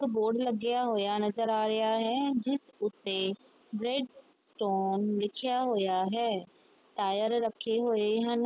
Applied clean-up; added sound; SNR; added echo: none; none; none; none.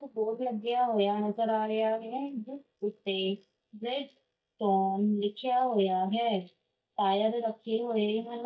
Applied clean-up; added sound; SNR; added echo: neural mask model DeepFilterNet 3.